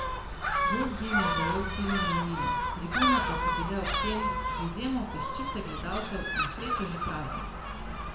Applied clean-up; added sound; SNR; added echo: none; Gull, seagull; -4 dB; reverberation time 0.7 s.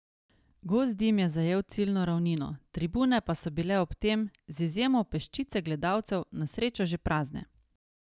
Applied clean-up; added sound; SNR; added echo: none; none; none; none.